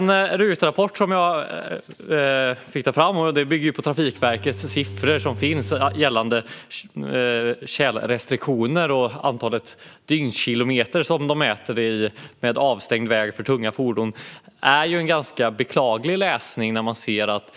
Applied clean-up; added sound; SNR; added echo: none; Bowed string instrument; 12 dB; none.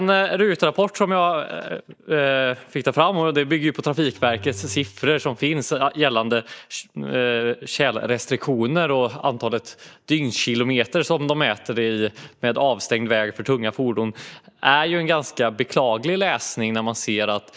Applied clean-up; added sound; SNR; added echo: neural mask model DeepFilterNet 3.